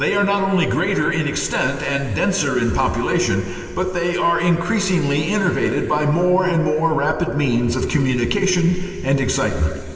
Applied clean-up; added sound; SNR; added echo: none; none; none; reverberation time 2.9 s.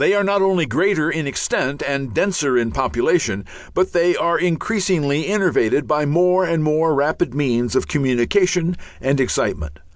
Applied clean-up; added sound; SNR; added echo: none; none; none; none.